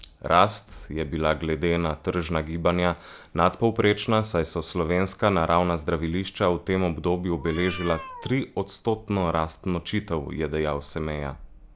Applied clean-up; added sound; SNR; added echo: none; Meow; 14 dB; none.